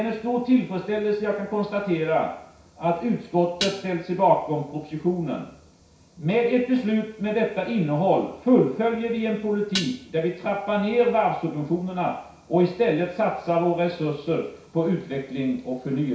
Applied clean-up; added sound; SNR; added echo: none; Dishes, pots, and pans; 9 dB; reverberation time 0.6 s.